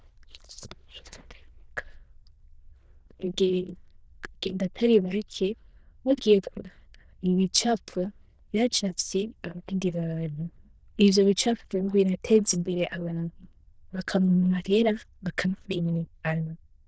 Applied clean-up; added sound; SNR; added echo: neural diffusion model UNIVERSE++.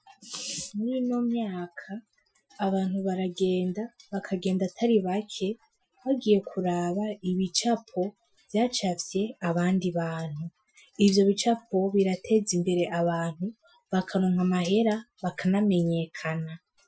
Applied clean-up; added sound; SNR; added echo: classical method Wiener filter.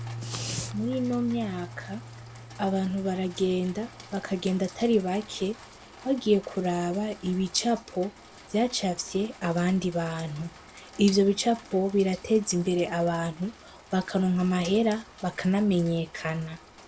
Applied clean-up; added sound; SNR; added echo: none; Rain + Piano; 17 dB; none.